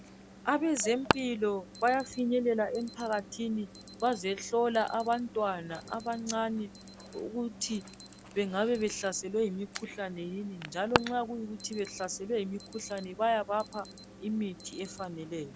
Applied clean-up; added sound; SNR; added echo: none; Alarm; 10 dB; none.